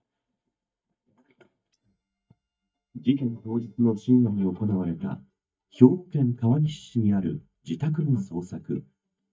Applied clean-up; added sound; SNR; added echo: neural mask model DeepFilterNet 3.